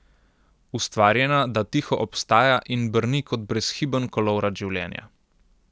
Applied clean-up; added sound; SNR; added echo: none; none; none; none.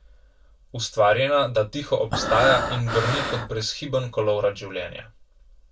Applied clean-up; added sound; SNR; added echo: none; Breathing; 2 dB; reverberation time 0.2 s.